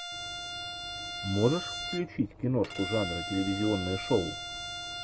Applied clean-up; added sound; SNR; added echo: none; Bowed string instrument; 6 dB; none.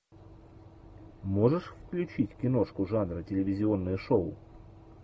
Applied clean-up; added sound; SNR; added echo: none; none; none; none.